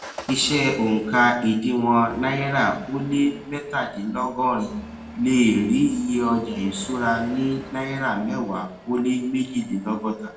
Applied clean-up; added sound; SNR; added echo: none; Engine starting / Accelerating, revving, vroom / Motor vehicle (road); 18 dB; reverberation time 0.6 s.